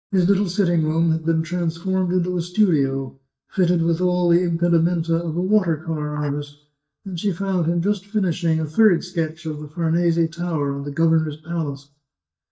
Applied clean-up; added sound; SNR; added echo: neural mask model DeepFilterNet 3.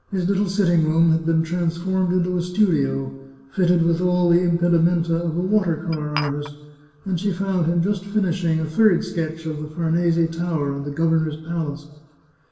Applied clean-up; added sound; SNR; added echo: none; Glass; 13 dB; reverberation time 0.9 s.